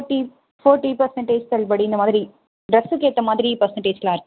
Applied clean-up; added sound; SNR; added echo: none; none; none; none.